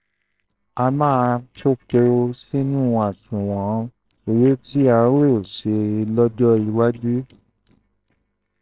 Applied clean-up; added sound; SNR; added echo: neural separator model SepFormer WHAMR!.